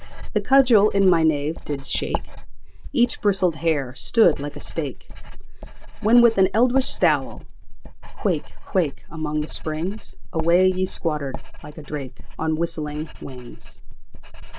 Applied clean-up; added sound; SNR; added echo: none; Writing; 4 dB; none.